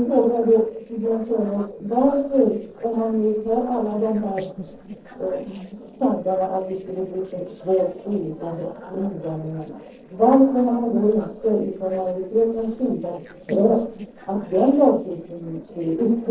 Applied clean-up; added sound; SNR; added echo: neural separator model SepFormer DNS4.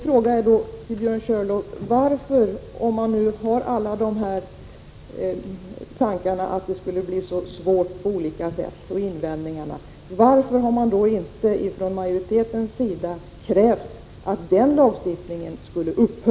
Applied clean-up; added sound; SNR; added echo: none; none; none; none.